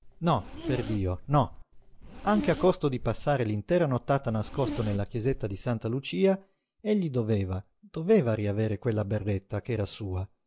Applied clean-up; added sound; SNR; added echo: none; Zipper (clothing); 10 dB; none.